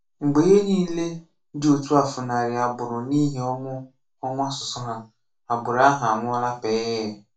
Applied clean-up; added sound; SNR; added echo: none; none; none; reverberation time 0.2 s.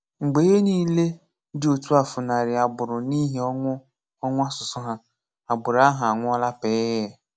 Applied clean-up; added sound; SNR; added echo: none; none; none; none.